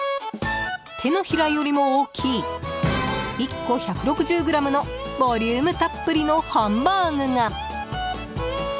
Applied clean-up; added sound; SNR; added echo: none; none; none; none.